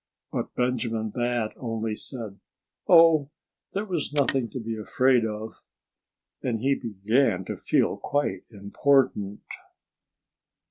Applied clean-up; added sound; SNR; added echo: none; Telephone; 15 dB; none.